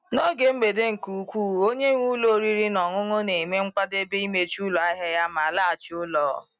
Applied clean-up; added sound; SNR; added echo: none; none; none; none.